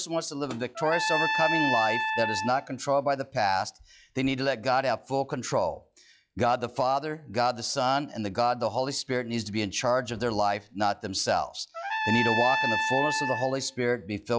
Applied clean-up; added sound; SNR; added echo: classical method log-MMSE.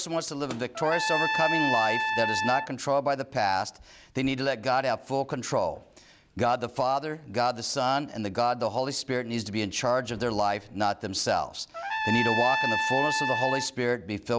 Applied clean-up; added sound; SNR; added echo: none; Trumpet; 1 dB; none.